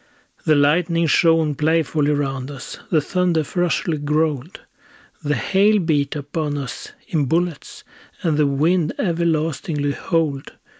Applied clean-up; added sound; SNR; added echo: none; none; none; none.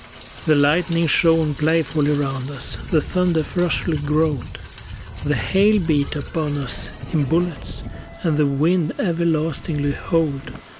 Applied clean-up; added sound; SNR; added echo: none; Rain; 12 dB; none.